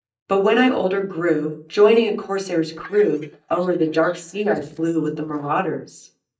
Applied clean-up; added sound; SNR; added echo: neural mask model DeepFilterNet 3.